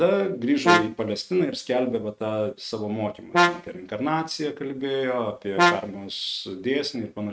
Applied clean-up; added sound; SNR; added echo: neural mask model RNNoise.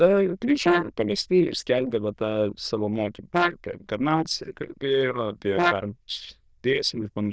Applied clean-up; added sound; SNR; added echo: neural diffusion model UNIVERSE++.